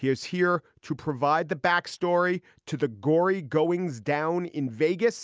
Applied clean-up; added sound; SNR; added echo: none; none; none; none.